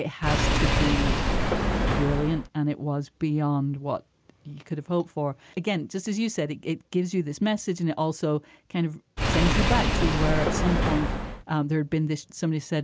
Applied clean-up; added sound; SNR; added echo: none; Engine / Car; -4 dB; none.